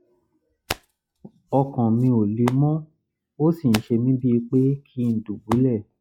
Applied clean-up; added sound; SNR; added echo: classical method log-MMSE.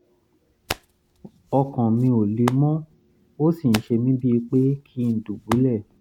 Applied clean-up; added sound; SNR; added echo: none; Hands; 15 dB; none.